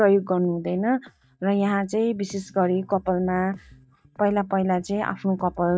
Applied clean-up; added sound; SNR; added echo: neural mask model DeepFilterNet 3.